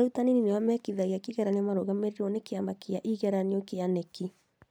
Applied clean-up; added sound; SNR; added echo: none; none; none; none.